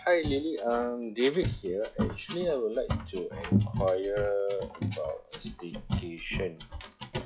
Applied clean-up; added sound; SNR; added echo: classical method log-MMSE.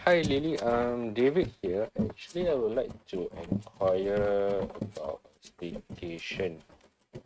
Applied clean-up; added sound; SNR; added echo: neural mask model RNNoise.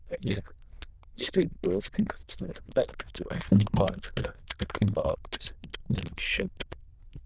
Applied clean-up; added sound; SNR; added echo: neural diffusion model UNIVERSE++.